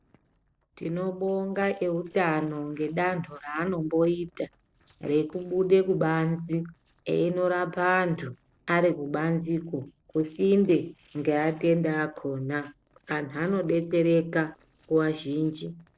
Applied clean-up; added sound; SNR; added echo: neural separator model SepFormer DNS4.